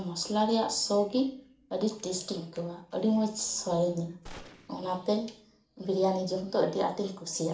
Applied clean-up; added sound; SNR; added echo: none; Gunshot, gunfire; 19 dB; reverberation time 0.4 s.